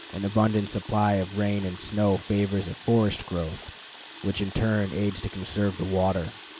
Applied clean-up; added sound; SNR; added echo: none; Water tap, faucet; 14 dB; none.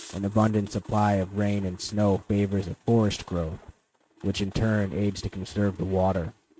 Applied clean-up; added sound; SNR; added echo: neural mask model RNNoise.